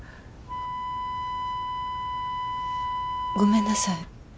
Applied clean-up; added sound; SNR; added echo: none; Wind instrument, woodwind instrument; 1 dB; none.